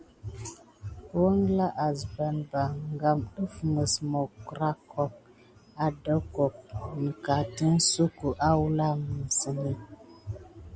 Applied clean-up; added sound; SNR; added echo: none; none; none; none.